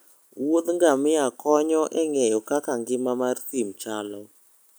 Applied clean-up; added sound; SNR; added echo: none; none; none; none.